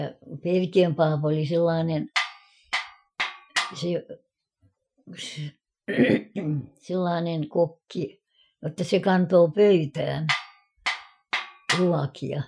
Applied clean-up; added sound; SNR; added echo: classical method Wiener filter.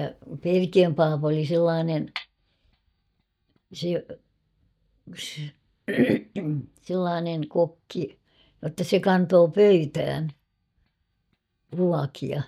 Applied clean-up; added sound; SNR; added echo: neural mask model DeepFilterNet 3.